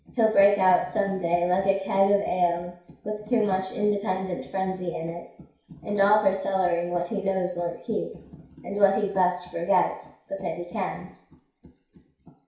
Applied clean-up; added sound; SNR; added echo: none; none; none; reverberation time 0.6 s.